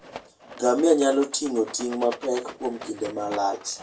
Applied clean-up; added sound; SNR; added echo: none; Rattle; 16 dB; reverberation time 0.2 s.